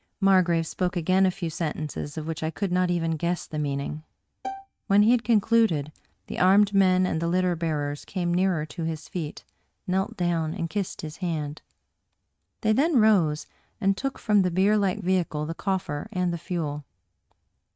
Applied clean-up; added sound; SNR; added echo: neural mask model RNNoise.